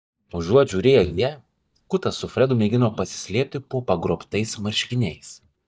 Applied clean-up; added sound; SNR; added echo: neural mask model DeepFilterNet 3.